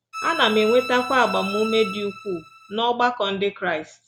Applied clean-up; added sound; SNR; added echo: none; Bowed string instrument; 9 dB; none.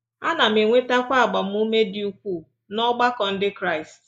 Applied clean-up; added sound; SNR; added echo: neural mask model Resemble Enhance denoiser.